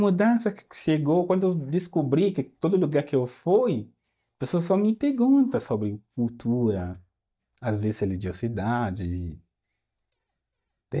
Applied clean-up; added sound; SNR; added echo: neural mask model DeepFilterNet 3.